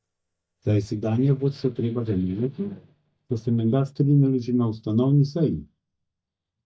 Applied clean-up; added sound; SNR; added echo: neural mask model DeepFilterNet 3.